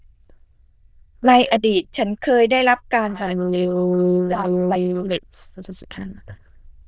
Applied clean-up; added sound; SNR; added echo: neural diffusion model UNIVERSE++.